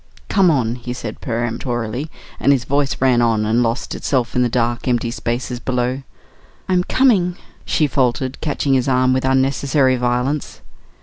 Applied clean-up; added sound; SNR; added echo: none; none; none; none.